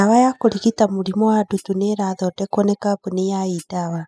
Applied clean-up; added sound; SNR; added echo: classical method spectral subtraction.